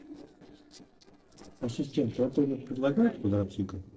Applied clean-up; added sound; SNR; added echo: neural separator model SepFormer DNS4.